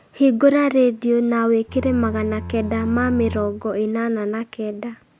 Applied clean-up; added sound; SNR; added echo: none; Bowed string instrument; 11 dB; none.